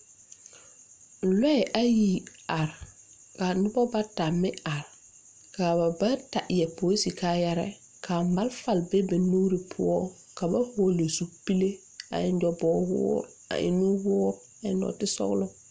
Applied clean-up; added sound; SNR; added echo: none; none; none; none.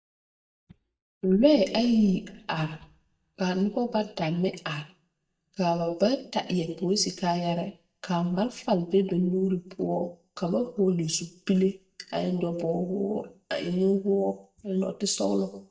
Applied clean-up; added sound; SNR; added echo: neural mask model DeepFilterNet 3.